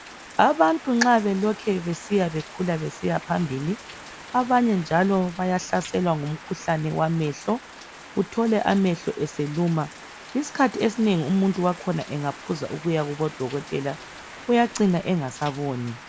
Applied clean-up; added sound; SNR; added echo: none; Rain; 17 dB; none.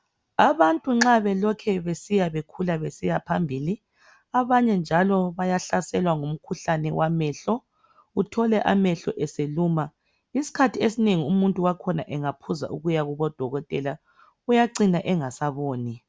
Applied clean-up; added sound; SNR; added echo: none; none; none; none.